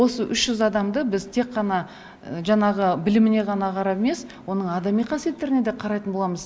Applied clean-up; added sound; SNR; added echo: none; none; none; none.